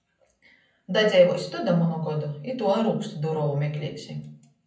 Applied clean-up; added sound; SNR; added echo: none; none; none; reverberation time 0.6 s.